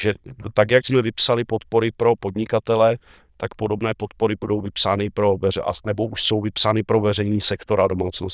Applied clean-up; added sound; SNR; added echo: neural diffusion model UNIVERSE++.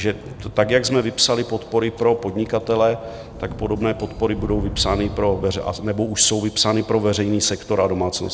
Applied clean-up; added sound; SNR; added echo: none; Thunder / Rain; 13 dB; none.